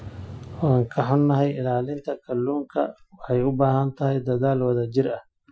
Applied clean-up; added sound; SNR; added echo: classical method Wiener filter.